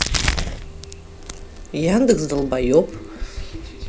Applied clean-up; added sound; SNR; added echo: none; Crack; 5 dB; none.